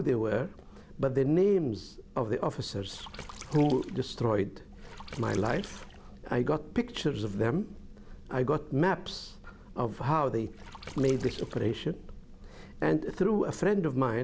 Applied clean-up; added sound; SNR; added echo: none; Water / Splash, splatter; 16 dB; none.